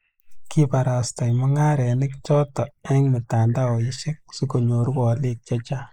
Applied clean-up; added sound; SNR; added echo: neural mask model Resemble Enhance denoiser.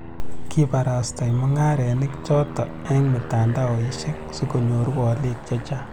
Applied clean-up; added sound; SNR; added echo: none; Aircraft; 14 dB; none.